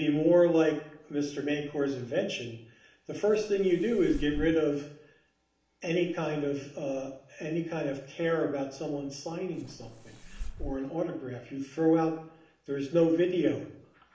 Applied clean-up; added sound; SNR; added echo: none; Fireworks; 9 dB; reverberation time 0.5 s.